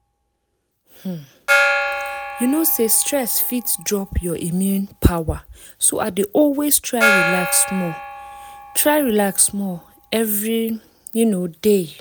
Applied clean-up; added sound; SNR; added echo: none; Gong; 6 dB; none.